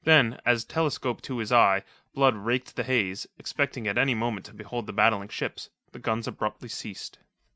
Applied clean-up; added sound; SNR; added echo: none; none; none; none.